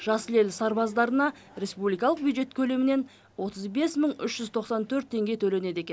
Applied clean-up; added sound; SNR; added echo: none; none; none; none.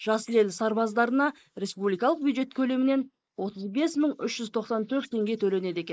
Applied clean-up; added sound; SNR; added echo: neural mask model Resemble Enhance denoiser.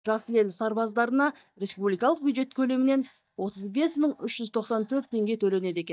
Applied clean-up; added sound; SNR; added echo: neural mask model DeepFilterNet 3.